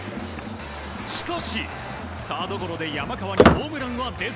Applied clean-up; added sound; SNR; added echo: none; Squeak; -4 dB; none.